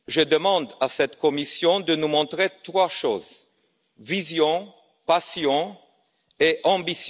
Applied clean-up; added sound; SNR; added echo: none; none; none; none.